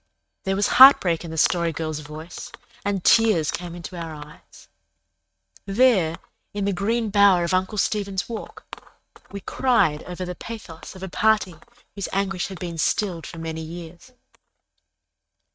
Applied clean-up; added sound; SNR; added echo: neural mask model RNNoise.